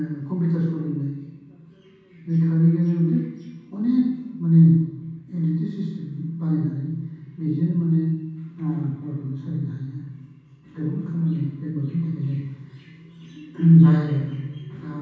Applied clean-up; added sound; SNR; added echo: none; none; none; reverberation time 1.2 s.